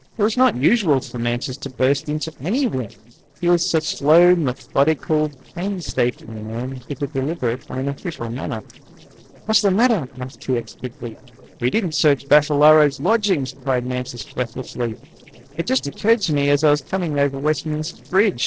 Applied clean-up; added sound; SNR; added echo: neural separator model SepFormer DNS4.